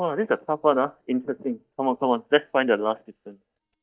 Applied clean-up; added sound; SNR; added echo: neural mask model DeepFilterNet 3.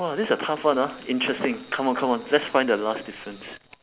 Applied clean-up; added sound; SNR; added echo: none; none; none; none.